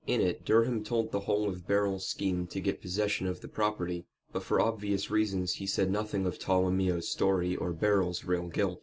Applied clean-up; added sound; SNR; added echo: none; none; none; none.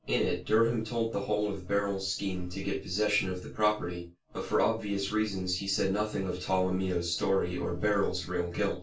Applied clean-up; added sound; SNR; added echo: none; none; none; reverberation time 0.2 s.